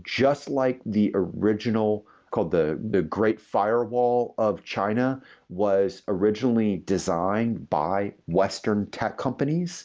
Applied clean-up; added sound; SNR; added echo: none; none; none; none.